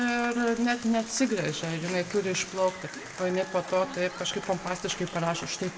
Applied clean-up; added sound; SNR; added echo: none; Applause / Crowd; 13 dB; reverberation time 0.6 s.